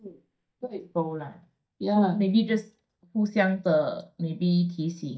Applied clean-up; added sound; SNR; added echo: neural mask model DeepFilterNet 3.